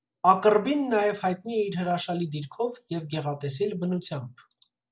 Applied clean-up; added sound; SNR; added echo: none; none; none; none.